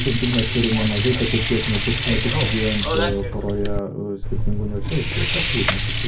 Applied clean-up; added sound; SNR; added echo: none; Sink (filling or washing) / Water; -1 dB; reverberation time 0.4 s.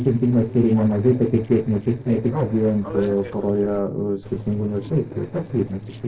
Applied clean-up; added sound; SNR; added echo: neural separator model SepFormer DNS4.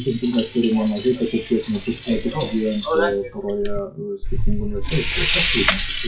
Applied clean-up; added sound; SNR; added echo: classical method WPE with log-MMSE.